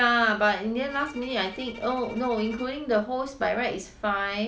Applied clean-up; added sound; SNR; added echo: none; Bowed string instrument; 20 dB; none.